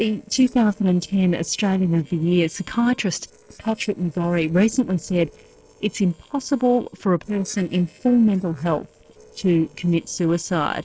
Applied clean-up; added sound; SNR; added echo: neural separator model SepFormer DNS4.